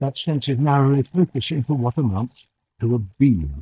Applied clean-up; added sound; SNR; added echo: neural mask model DeepFilterNet 3.